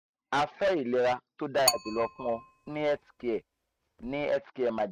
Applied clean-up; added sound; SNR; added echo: neural mask model RNNoise.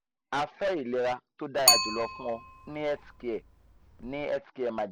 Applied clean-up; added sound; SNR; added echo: none; Bicycle; -2 dB; none.